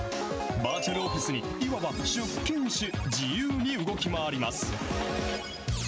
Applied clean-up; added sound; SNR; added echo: none; none; none; none.